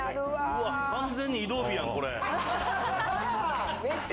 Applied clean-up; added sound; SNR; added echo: none; none; none; none.